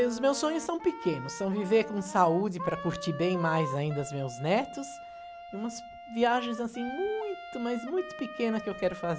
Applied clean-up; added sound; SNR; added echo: none; Wind instrument, woodwind instrument; 11 dB; none.